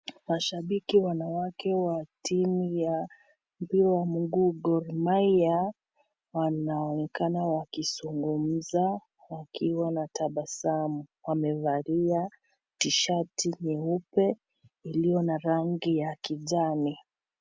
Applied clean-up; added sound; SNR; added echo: none; none; none; none.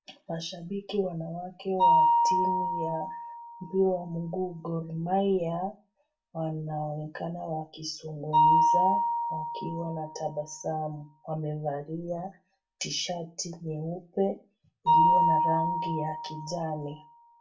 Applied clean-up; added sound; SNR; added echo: none; Mallet percussion; -3 dB; reverberation time 0.2 s.